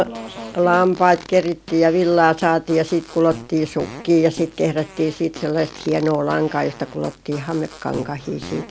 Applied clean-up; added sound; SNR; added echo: none; Fart; 19 dB; none.